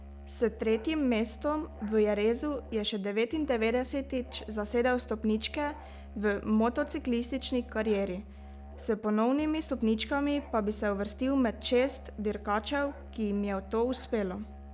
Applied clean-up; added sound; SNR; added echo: none; Musical instrument; 15 dB; none.